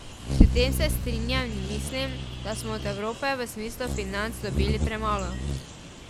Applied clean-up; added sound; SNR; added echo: none; Bird vocalization, bird call, bird song; -4 dB; none.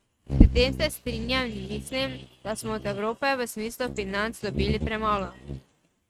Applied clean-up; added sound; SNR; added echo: neural mask model RNNoise.